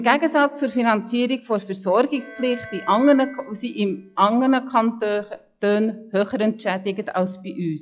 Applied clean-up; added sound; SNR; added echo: classical method log-MMSE.